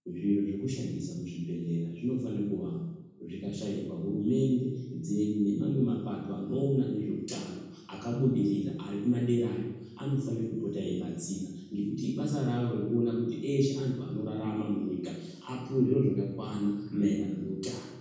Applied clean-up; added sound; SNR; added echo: none; none; none; reverberation time 1.1 s.